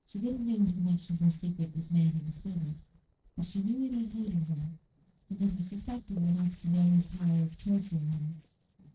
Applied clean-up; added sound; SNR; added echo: neural separator model SepFormer DNS4.